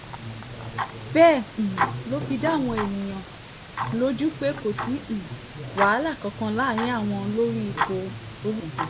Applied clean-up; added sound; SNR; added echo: none; Tick-tock; 6 dB; none.